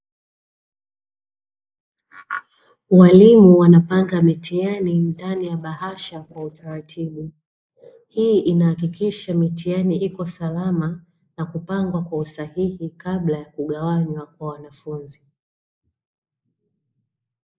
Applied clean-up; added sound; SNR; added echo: neural mask model Resemble Enhance denoiser.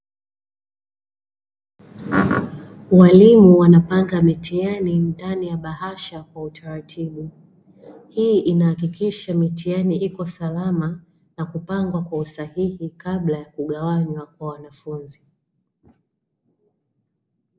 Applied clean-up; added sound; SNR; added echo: none; none; none; none.